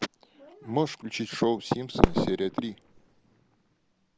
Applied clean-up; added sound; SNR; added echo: none; Fireworks; 2 dB; none.